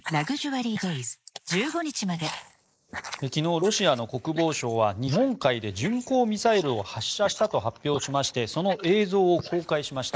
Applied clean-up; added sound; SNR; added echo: neural mask model Resemble Enhance denoiser.